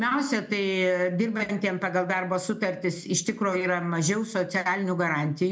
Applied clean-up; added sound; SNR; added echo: none; none; none; reverberation time 0.3 s.